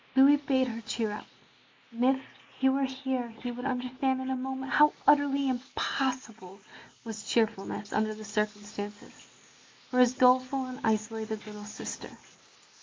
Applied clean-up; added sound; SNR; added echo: neural mask model Resemble Enhance denoiser.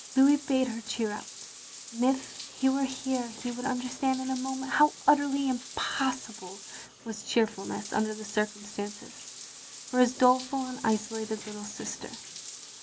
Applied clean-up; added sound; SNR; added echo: none; Bathtub (filling or washing); 14 dB; none.